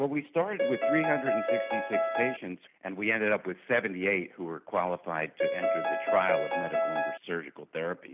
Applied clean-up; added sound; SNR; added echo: none; Piano; -3 dB; none.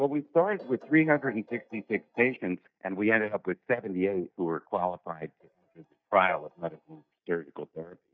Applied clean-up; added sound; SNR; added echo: neural mask model DeepFilterNet 3.